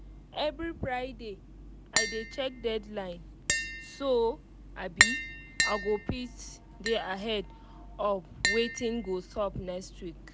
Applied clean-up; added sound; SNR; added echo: none; Tap; 1 dB; none.